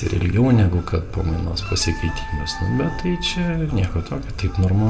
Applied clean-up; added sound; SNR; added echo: none; Wind instrument, woodwind instrument; 16 dB; reverberation time 0.5 s.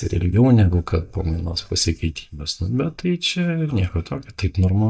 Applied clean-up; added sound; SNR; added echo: neural mask model DeepFilterNet 3.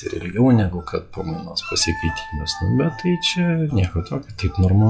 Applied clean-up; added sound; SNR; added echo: classical method WPE with log-MMSE.